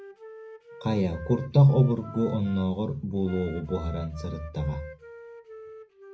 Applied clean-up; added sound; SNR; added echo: none; Wind instrument, woodwind instrument; 18 dB; reverberation time 0.4 s.